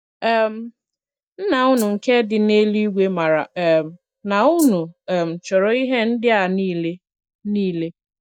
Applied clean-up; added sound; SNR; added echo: neural mask model DeepFilterNet 3.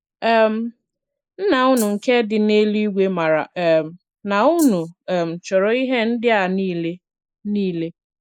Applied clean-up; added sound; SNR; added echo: neural mask model Resemble Enhance denoiser.